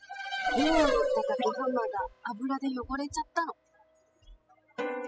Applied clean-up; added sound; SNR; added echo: classical method spectral subtraction.